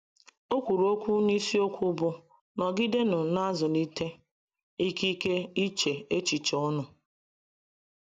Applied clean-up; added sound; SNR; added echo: none; none; none; none.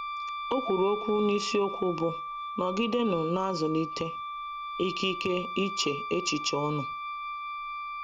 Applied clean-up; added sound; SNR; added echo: none; Wind instrument, woodwind instrument; 6 dB; none.